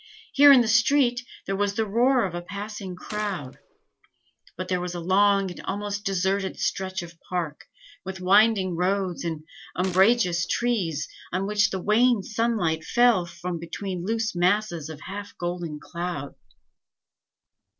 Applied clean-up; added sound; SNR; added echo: neural separator model SepFormer DNS4.